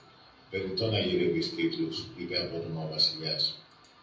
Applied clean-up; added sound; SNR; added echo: none; none; none; reverberation time 0.6 s.